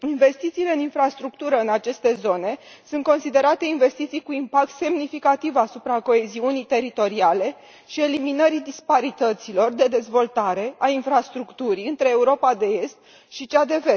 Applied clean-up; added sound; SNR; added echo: none; none; none; none.